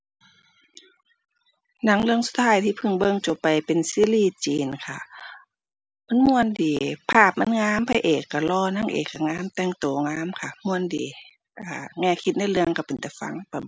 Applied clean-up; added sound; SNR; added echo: none; none; none; none.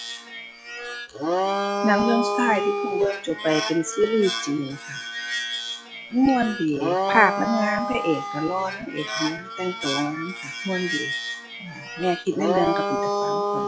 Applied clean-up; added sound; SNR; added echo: classical method log-MMSE.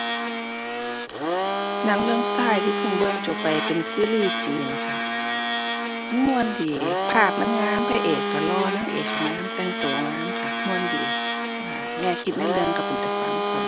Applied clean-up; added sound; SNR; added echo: none; Domestic sounds, home sounds; -1 dB; none.